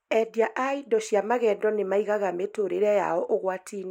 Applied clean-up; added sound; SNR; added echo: neural mask model Resemble Enhance denoiser.